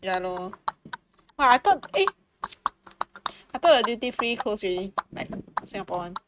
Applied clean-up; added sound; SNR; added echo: neural mask model RNNoise.